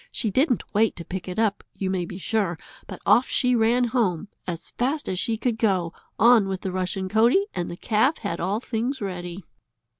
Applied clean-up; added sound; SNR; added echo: none; none; none; none.